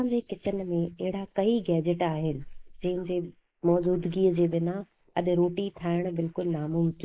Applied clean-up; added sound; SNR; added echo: neural mask model Resemble Enhance denoiser.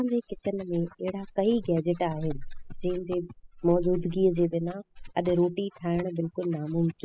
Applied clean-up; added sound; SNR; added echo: classical method spectral subtraction.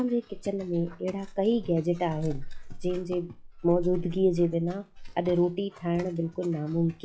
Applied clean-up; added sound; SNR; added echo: classical method log-MMSE.